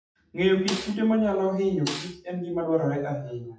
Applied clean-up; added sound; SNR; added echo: classical method WPE with log-MMSE.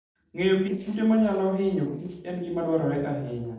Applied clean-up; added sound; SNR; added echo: neural separator model SepFormer DNS4.